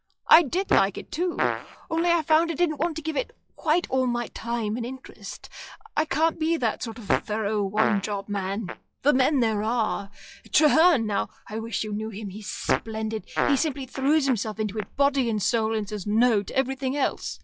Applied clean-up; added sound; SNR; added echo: classical method log-MMSE.